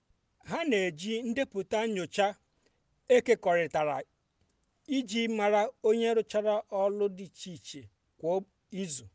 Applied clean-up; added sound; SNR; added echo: none; none; none; none.